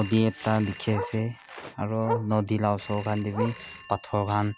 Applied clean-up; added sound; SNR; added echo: none; Bark + Telephone; 11 dB; none.